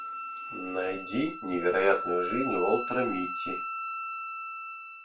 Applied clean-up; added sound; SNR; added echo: none; Wind instrument, woodwind instrument; 5 dB; reverberation time 0.3 s.